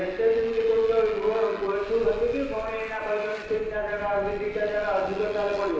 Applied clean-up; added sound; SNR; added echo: none; Motorcycle; 16 dB; reverberation time 1.0 s.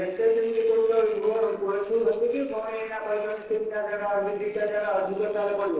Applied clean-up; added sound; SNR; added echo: neural separator model SepFormer DNS4.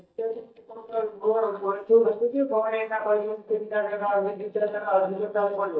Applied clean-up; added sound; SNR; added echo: neural mask model DeepFilterNet 3.